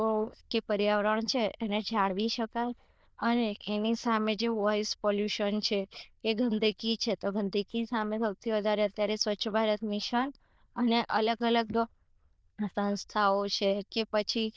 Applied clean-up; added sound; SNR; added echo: neural diffusion model UNIVERSE++.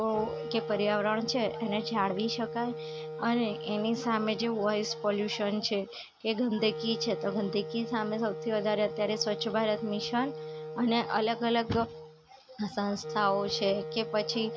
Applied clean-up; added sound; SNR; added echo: none; Wind instrument, woodwind instrument; 9 dB; none.